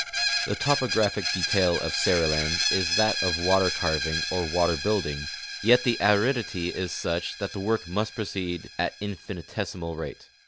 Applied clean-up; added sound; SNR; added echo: none; Screech; 4 dB; none.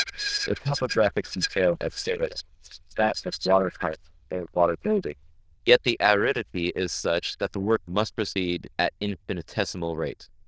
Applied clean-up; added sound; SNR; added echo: neural diffusion model UNIVERSE++.